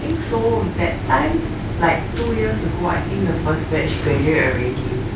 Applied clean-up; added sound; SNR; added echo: none; none; none; none.